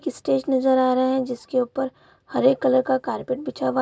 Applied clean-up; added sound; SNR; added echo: none; none; none; none.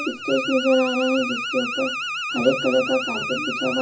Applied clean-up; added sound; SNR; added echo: none; Alarm; 5 dB; reverberation time 0.4 s.